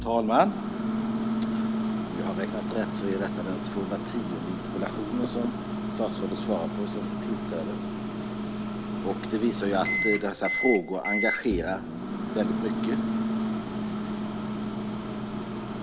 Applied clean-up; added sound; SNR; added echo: none; Microwave oven; 0 dB; none.